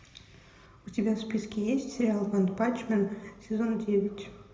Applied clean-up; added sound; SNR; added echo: none; none; none; reverberation time 0.8 s.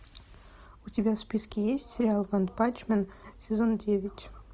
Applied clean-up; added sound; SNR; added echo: none; none; none; none.